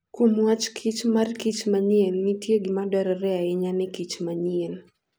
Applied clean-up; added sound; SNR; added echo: none; none; none; none.